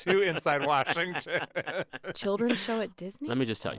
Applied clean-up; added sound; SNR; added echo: none; none; none; none.